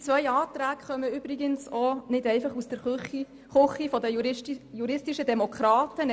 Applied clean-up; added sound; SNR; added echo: none; none; none; none.